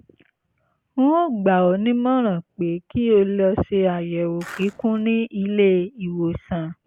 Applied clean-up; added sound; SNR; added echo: none; Skateboard; 18 dB; none.